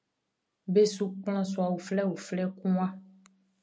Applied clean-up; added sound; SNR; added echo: none; none; none; none.